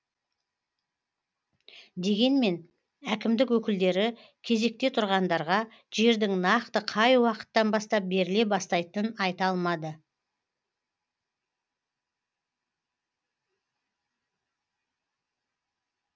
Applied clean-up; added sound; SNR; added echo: none; none; none; none.